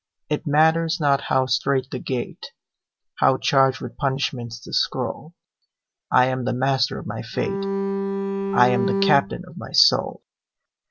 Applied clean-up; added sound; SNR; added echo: none; Bowed string instrument; 1 dB; none.